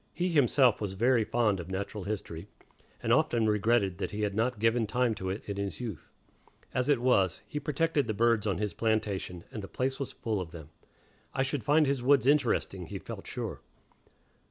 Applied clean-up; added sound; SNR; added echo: none; none; none; none.